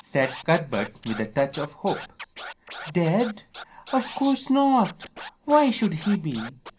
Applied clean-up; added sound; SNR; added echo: none; Scratching (performance technique); 15 dB; reverberation time 0.3 s.